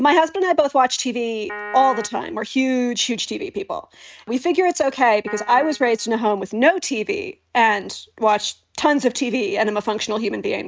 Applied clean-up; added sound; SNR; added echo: neural mask model RNNoise.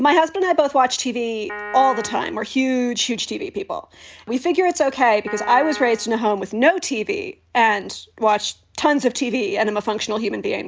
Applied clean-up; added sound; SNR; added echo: none; Piano; 12 dB; none.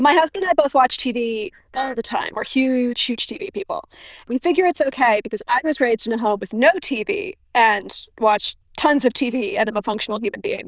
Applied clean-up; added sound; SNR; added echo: neural diffusion model UNIVERSE++.